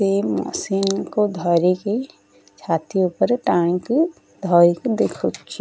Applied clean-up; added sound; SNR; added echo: none; none; none; none.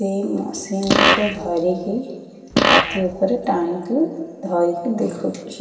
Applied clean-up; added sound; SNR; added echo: none; Fart; -3 dB; reverberation time 2.3 s.